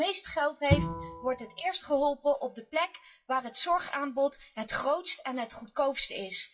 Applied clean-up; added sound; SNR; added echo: classical method WPE with log-MMSE.